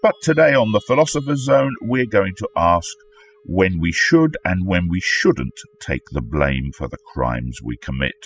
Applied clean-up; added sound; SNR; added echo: classical method spectral subtraction.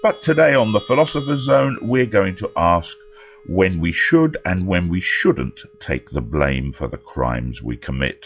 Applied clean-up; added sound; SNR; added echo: classical method log-MMSE.